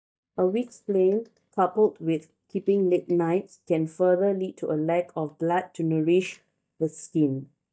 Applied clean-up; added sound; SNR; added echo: neural mask model DeepFilterNet 3.